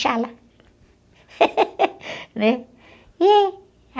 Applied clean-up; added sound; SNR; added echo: none; none; none; none.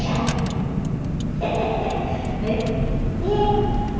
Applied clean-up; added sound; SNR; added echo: none; Car; -3 dB; reverberation time 1.9 s.